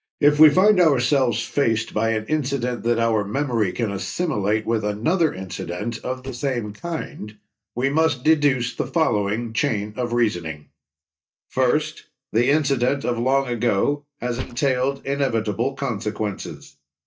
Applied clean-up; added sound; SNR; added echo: neural mask model DeepFilterNet 3.